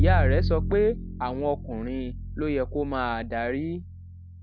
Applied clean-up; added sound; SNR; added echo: none; Bowed string instrument; 0 dB; none.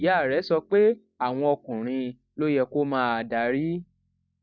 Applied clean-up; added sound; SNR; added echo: neural mask model DeepFilterNet 3.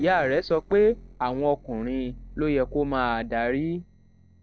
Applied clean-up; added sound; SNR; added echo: neural separator model SepFormer DNS4.